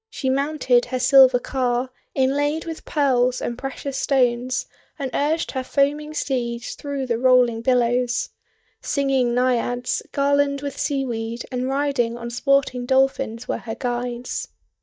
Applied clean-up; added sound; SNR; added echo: neural mask model DeepFilterNet 3.